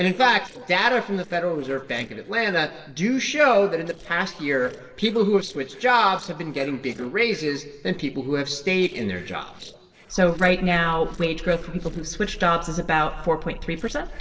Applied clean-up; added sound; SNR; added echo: neural separator model SepFormer DNS4.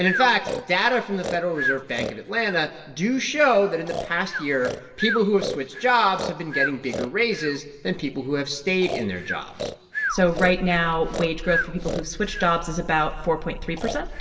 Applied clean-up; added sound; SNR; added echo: none; Breathing; 8 dB; reverberation time 2.2 s.